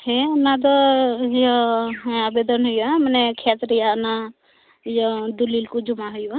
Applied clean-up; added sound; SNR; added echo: none; none; none; none.